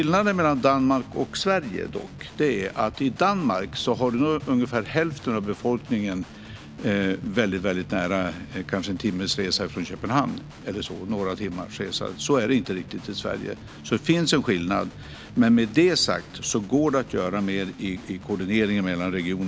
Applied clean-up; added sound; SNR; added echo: none; Guitar; 17 dB; none.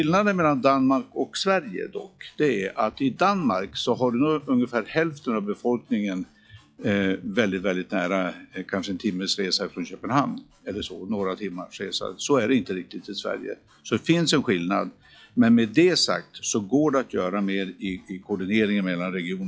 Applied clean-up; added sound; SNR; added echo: classical method log-MMSE.